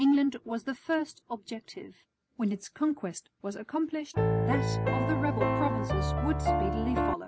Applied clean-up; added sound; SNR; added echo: none; Piano; -4 dB; none.